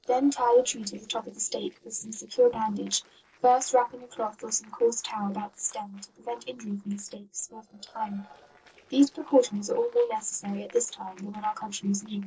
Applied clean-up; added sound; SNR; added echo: neural separator model SepFormer DNS4.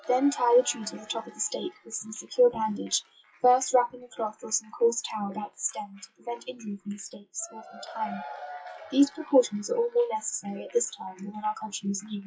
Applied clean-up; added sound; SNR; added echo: classical method WPE with log-MMSE.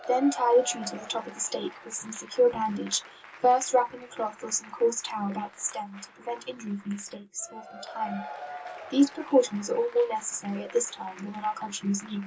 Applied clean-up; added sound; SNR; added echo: none; Applause / Crowd / Cheering; 16 dB; reverberation time 0.2 s.